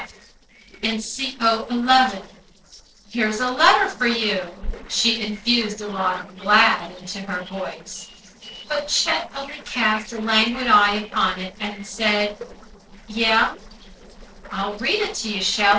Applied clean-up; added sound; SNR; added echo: neural separator model SepFormer DNS4.